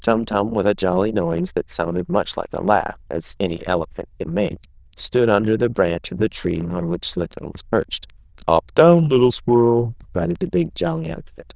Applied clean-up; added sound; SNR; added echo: neural diffusion model UNIVERSE++.